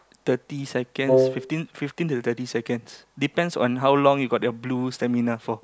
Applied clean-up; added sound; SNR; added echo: none; Wind instrument, woodwind instrument; -3 dB; none.